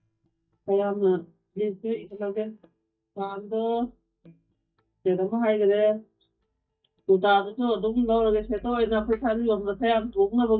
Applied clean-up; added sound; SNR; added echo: neural mask model DeepFilterNet 3.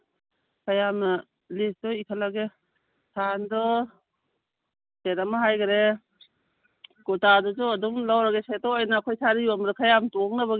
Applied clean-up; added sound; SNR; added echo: none; none; none; none.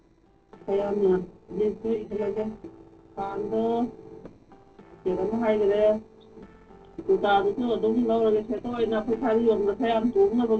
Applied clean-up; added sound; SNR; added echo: neural separator model SepFormer DNS4.